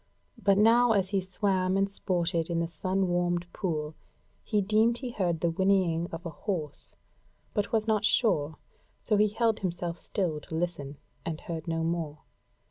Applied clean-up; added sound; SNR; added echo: none; none; none; none.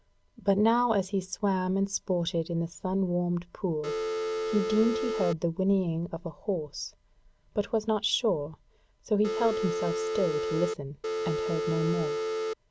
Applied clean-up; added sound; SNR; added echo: none; Telephone; 1 dB; none.